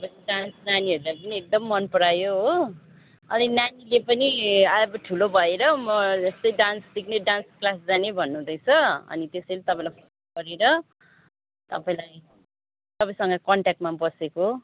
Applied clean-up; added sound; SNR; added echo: none; none; none; none.